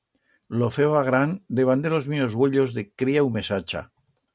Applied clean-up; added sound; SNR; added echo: none; none; none; none.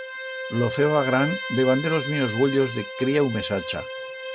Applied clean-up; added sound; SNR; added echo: none; Bowed string instrument; 8 dB; none.